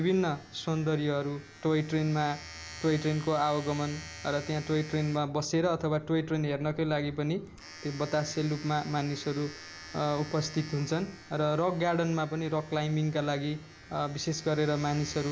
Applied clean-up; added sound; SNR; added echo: none; Domestic sounds, home sounds; 18 dB; none.